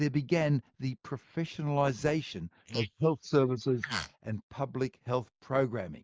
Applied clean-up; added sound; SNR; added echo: neural mask model Resemble Enhance denoiser.